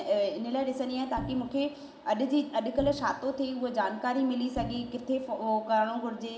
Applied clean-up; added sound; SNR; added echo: none; Bowed string instrument; 13 dB; reverberation time 1.1 s.